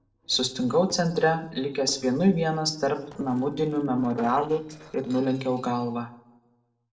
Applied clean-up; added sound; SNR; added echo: neural separator model SepFormer DNS4.